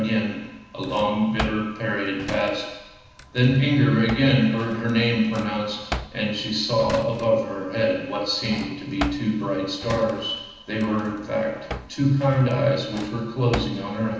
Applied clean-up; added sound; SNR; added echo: none; Drawer open or close; 13 dB; reverberation time 1.1 s.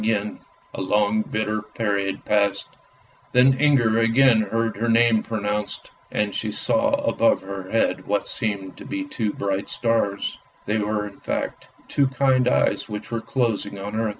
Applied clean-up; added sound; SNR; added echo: none; none; none; none.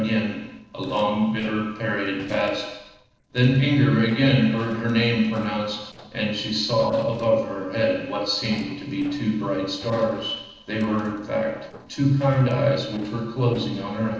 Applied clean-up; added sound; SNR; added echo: neural separator model SepFormer DNS4.